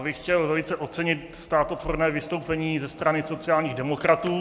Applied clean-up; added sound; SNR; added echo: none; none; none; none.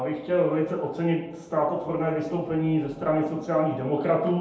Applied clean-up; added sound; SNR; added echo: none; none; none; reverberation time 0.8 s.